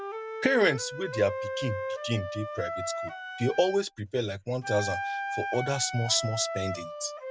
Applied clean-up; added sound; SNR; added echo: none; Wind instrument, woodwind instrument; 5 dB; none.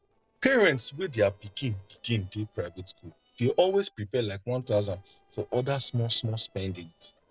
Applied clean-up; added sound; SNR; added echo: neural separator model SepFormer DNS4.